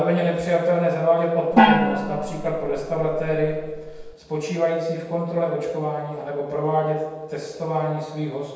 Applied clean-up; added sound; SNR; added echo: none; Gong; -1 dB; reverberation time 1.1 s.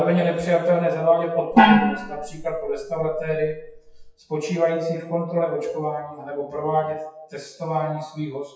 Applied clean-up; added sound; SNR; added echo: classical method WPE with log-MMSE.